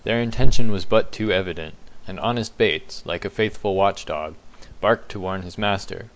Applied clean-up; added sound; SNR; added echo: neural mask model Resemble Enhance denoiser.